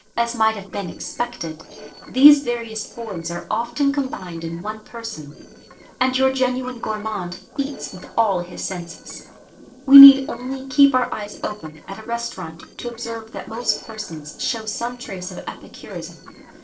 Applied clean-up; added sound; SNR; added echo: neural separator model SepFormer DNS4.